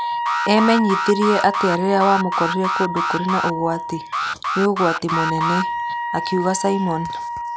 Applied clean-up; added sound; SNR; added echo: none; Alarm + Wind instrument, woodwind instrument; 3 dB; none.